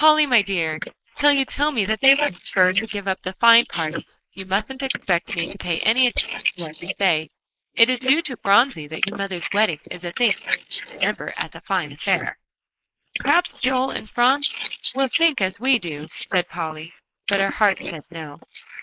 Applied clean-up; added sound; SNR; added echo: neural mask model Resemble Enhance denoiser.